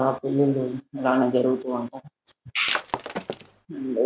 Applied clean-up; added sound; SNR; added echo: none; Shatter; 6 dB; none.